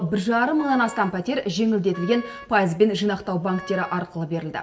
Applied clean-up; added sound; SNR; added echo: none; Wind instrument, woodwind instrument; 19 dB; reverberation time 0.7 s.